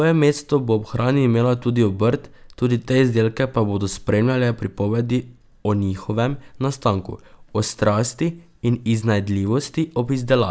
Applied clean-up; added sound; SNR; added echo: none; none; none; none.